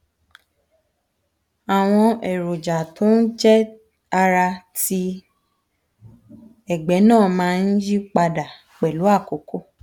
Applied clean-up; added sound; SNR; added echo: none; none; none; none.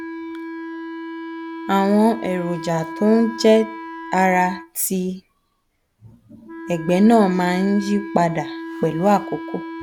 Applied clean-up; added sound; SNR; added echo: none; Wind instrument, woodwind instrument; 12 dB; none.